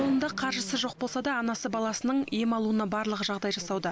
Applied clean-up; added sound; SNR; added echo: none; Fireworks; 20 dB; none.